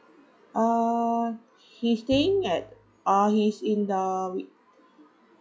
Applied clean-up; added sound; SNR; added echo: classical method log-MMSE.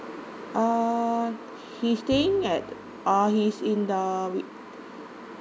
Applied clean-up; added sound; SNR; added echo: none; Piano; 20 dB; none.